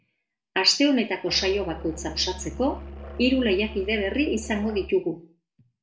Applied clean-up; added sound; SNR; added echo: none; Musical instrument; 13 dB; reverberation time 0.4 s.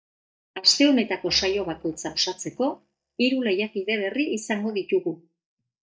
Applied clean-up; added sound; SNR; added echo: neural mask model DeepFilterNet 3.